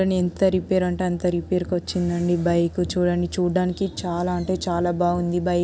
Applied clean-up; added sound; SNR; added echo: none; none; none; none.